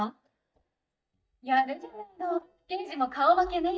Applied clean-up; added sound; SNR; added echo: neural mask model DeepFilterNet 3.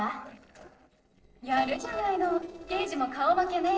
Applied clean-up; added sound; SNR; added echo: neural separator model SepFormer DNS4.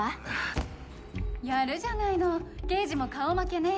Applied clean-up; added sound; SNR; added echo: none; none; none; none.